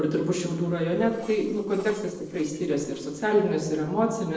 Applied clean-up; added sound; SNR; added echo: neural separator model SepFormer DNS4.